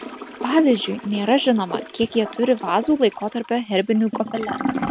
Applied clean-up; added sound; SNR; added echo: none; Toilet flush / Gurgling; 10 dB; none.